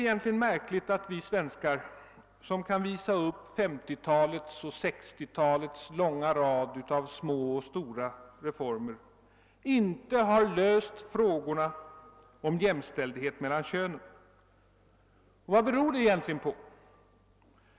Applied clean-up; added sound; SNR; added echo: none; none; none; none.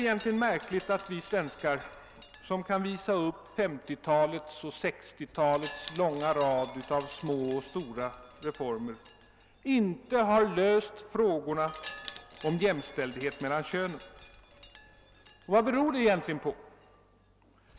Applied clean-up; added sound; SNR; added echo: none; Wind chime; 14 dB; none.